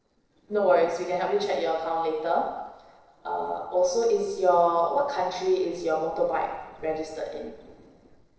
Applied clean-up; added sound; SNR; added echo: neural separator model SepFormer DNS4.